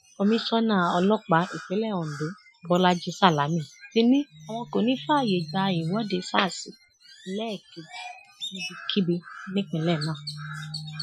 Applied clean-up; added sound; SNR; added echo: classical method Wiener filter.